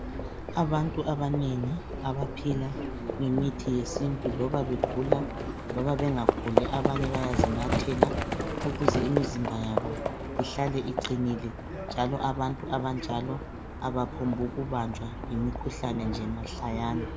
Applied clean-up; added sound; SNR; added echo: none; Livestock, farm animals, working animals; 1 dB; none.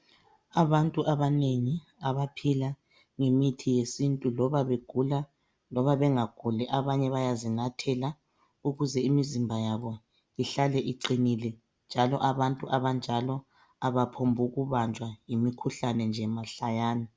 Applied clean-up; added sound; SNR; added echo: none; none; none; none.